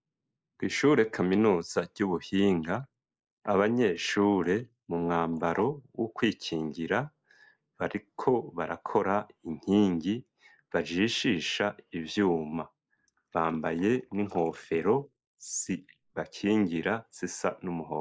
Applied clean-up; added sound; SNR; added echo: neural mask model Resemble Enhance denoiser.